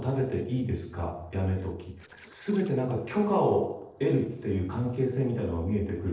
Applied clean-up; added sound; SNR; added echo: neural separator model SepFormer DNS4.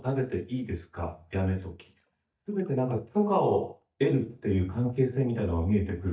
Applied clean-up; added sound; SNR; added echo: neural mask model DeepFilterNet 3.